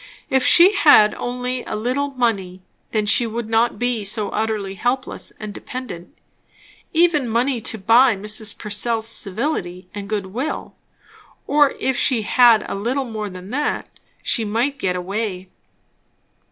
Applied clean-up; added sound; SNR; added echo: none; none; none; none.